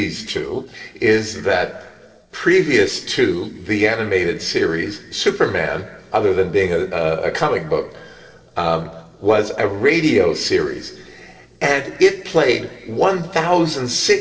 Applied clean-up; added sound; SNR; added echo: neural separator model SepFormer DNS4.